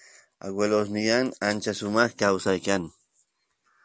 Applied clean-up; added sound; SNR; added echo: none; none; none; none.